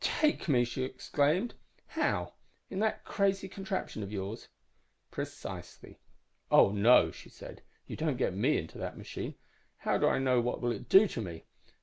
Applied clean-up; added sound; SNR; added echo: none; none; none; none.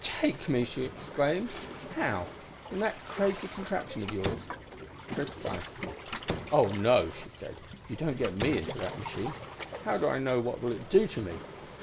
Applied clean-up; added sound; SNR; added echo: none; Waves, surf + Slam; 9 dB; none.